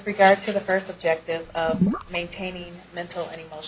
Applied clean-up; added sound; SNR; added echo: none; Gurgling / Liquid; 3 dB; none.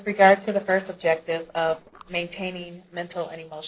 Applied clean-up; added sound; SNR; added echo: neural separator model SepFormer DNS4.